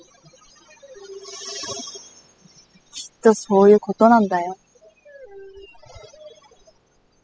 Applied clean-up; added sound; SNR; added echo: classical method spectral subtraction.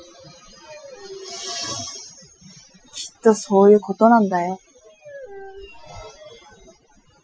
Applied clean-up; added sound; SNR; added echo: classical method Wiener filter.